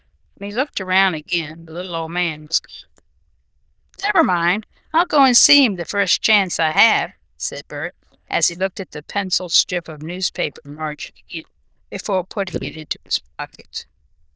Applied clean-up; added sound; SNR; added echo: neural diffusion model UNIVERSE++.